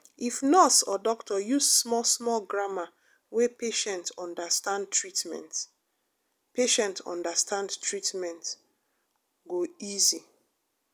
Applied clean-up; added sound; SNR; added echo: none; none; none; none.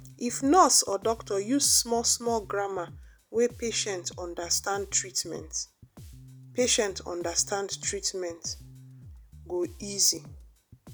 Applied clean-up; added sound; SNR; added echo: none; Bass guitar; 19 dB; none.